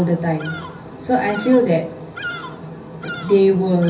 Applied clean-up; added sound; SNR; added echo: none; Bird vocalization, bird call, bird song; 16 dB; reverberation time 0.3 s.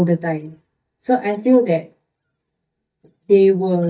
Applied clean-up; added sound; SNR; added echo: neural mask model DeepFilterNet 3.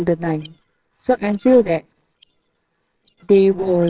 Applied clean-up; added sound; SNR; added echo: neural separator model SepFormer WHAMR!.